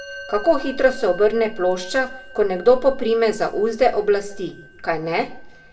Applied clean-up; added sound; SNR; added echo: none; Musical instrument; 20 dB; reverberation time 0.6 s.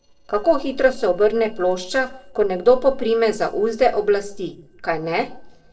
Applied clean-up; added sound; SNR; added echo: neural separator model SepFormer DNS4.